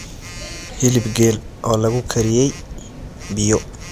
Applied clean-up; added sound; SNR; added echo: none; Telephone; 13 dB; none.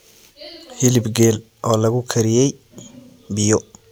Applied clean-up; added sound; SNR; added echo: none; none; none; none.